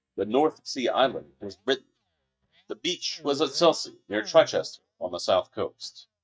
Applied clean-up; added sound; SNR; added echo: neural mask model DeepFilterNet 3.